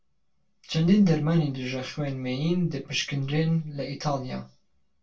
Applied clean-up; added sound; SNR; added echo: none; none; none; reverberation time 0.2 s.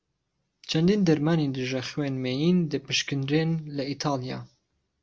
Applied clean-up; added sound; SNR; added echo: none; none; none; none.